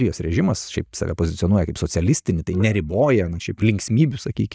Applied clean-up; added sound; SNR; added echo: neural mask model DeepFilterNet 3.